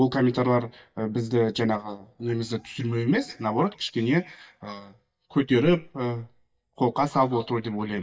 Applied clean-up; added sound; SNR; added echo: neural mask model DeepFilterNet 3.